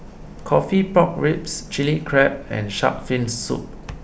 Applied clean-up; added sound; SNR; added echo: none; none; none; none.